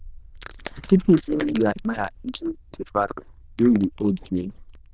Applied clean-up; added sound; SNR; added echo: neural diffusion model UNIVERSE++.